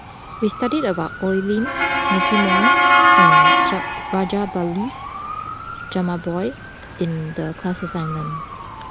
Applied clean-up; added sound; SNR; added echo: none; Motor vehicle (road) / Siren; -4 dB; none.